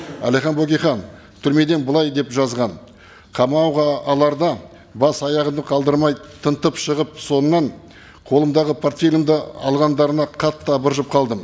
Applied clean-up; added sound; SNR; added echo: none; none; none; none.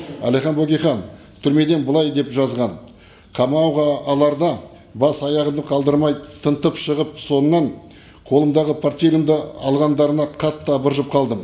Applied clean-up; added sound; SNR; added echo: none; none; none; reverberation time 0.6 s.